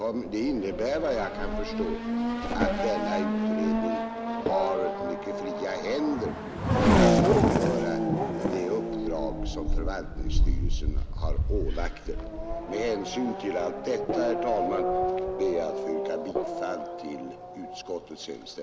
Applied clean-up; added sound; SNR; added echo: none; Race car, auto racing / Accelerating, revving, vroom; -5 dB; none.